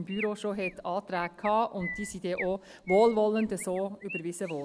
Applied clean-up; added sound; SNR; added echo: none; Chirp, tweet; 13 dB; none.